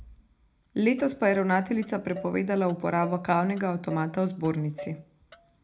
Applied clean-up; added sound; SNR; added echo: none; Motor vehicle (road); 18 dB; reverberation time 0.3 s.